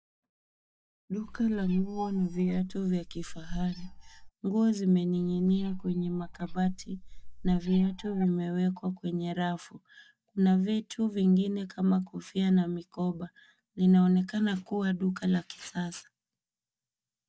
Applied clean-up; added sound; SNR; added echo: neural mask model DeepFilterNet 3.